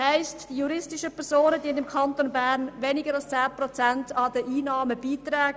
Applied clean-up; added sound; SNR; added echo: none; none; none; none.